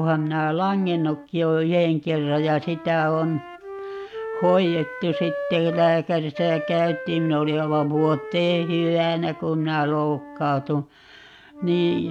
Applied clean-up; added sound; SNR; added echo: none; Wind instrument, woodwind instrument; 13 dB; none.